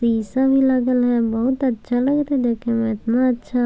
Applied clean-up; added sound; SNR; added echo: none; none; none; none.